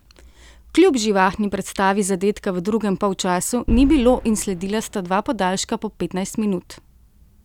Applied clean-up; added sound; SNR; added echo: none; Boom; 8 dB; none.